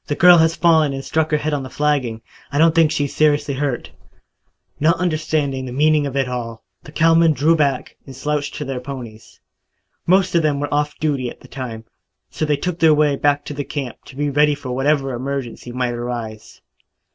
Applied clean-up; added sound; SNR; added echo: none; none; none; none.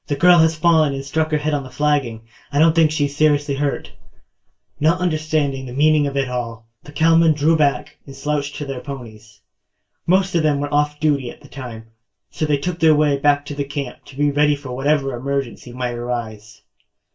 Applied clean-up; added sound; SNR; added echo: none; none; none; reverberation time 0.2 s.